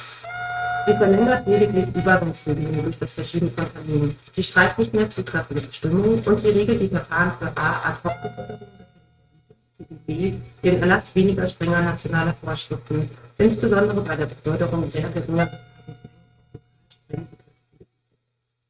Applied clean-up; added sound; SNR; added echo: neural mask model RNNoise.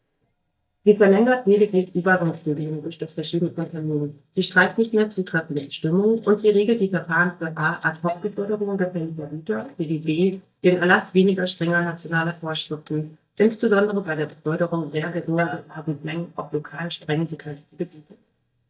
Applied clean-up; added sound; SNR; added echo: neural mask model DeepFilterNet 3.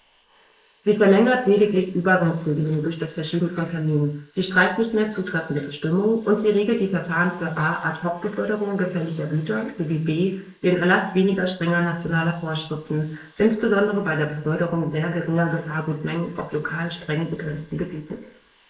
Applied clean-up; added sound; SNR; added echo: neural mask model Resemble Enhance denoiser.